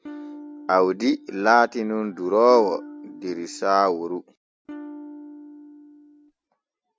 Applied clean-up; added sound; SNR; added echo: none; Electric guitar / Strum; 17 dB; none.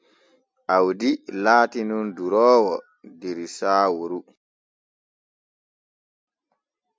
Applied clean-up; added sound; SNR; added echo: none; none; none; none.